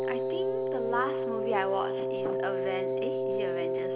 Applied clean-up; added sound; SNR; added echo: none; Wind instrument, woodwind instrument; -5 dB; reverberation time 1.3 s.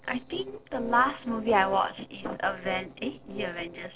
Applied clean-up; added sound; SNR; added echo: neural separator model SepFormer DNS4.